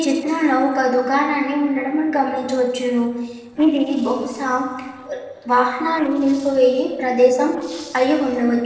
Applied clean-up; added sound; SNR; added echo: neural separator model SepFormer DNS4.